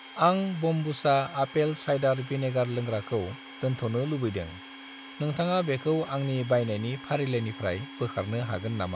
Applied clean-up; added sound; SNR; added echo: none; Domestic sounds, home sounds; 16 dB; none.